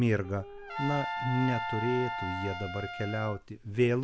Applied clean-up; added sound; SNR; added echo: none; Wind instrument, woodwind instrument + Trumpet; 6 dB; none.